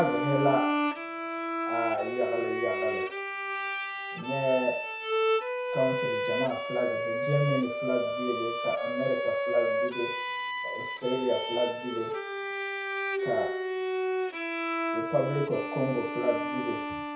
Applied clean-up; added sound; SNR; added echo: none; Bowed string instrument; 0 dB; reverberation time 0.6 s.